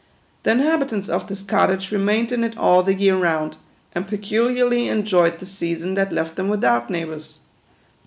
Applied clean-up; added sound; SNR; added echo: none; none; none; none.